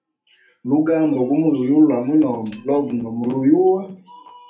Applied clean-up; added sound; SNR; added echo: none; Tambourine; 17 dB; reverberation time 0.3 s.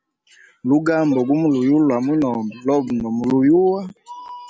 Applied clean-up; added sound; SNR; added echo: none; none; none; none.